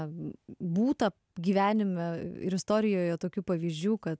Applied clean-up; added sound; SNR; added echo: none; none; none; none.